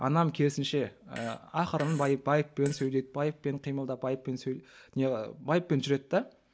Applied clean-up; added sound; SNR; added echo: none; Fart; 19 dB; none.